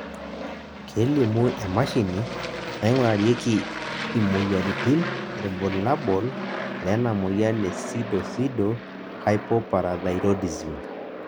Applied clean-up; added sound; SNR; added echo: none; Aircraft; 8 dB; none.